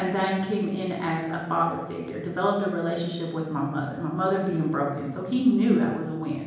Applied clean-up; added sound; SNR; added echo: none; none; none; reverberation time 1.0 s.